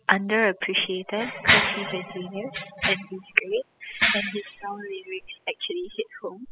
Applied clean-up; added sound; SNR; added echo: classical method spectral subtraction.